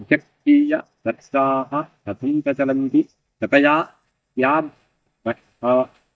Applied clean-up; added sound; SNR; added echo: neural mask model DeepFilterNet 3.